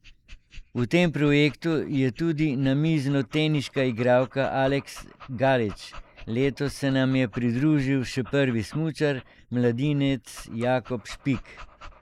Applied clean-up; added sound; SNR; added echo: neural mask model Resemble Enhance denoiser.